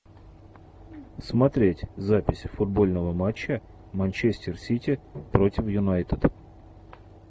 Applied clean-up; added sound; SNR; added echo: none; none; none; none.